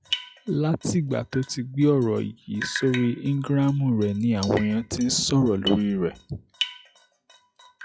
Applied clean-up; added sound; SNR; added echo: classical method log-MMSE.